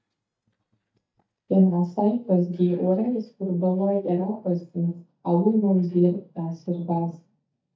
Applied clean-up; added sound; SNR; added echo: neural mask model DeepFilterNet 3.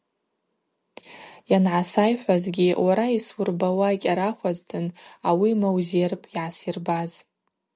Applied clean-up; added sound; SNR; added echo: none; none; none; none.